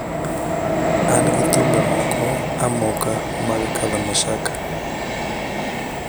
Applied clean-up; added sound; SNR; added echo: none; Train; -3 dB; none.